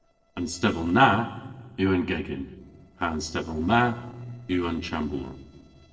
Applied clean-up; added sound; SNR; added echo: neural separator model SepFormer DNS4.